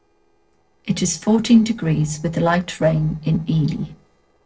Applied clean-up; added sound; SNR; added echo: neural separator model SepFormer DNS4.